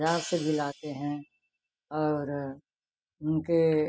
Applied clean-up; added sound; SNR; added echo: classical method spectral subtraction.